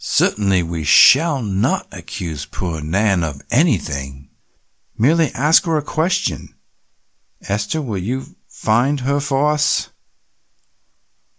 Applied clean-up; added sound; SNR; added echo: none; none; none; none.